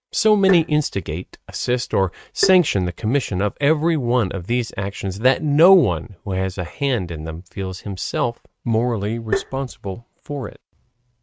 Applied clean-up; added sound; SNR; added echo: neural mask model RNNoise.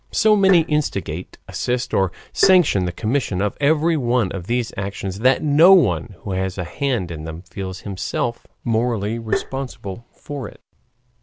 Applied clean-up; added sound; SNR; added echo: none; Tap; 6 dB; none.